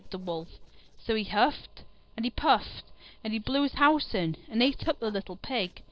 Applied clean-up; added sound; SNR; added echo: neural separator model SepFormer DNS4.